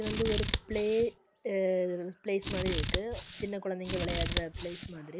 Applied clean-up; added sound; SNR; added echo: none; Scissors; -1 dB; none.